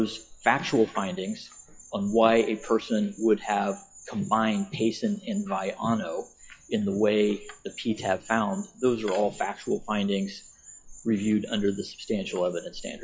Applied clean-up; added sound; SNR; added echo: classical method log-MMSE.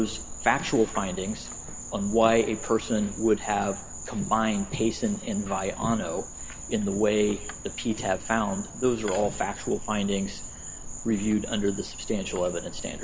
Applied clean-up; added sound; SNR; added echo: none; Insect; 11 dB; none.